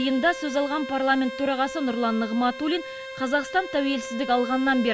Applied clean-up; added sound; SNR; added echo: none; Bowed string instrument; 11 dB; none.